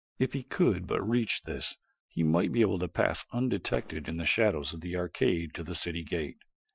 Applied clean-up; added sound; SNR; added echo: classical method Wiener filter.